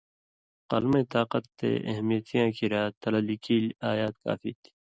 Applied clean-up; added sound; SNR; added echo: none; none; none; none.